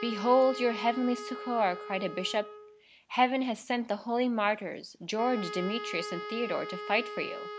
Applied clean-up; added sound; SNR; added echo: none; Wind instrument, woodwind instrument; 11 dB; none.